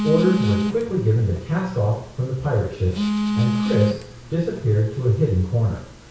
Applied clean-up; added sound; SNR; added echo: none; Telephone; 5 dB; reverberation time 0.6 s.